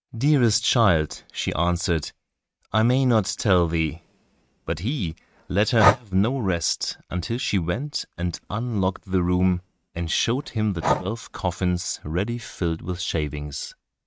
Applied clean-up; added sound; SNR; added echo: neural mask model RNNoise.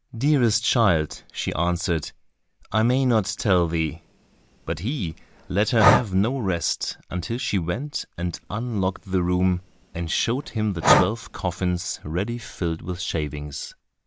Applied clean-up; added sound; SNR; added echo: none; Breathing; 4 dB; none.